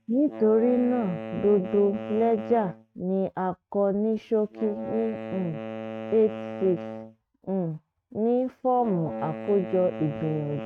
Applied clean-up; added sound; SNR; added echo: neural mask model RNNoise.